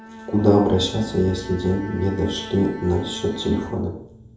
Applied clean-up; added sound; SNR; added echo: none; Bowed string instrument; 16 dB; reverberation time 2.6 s.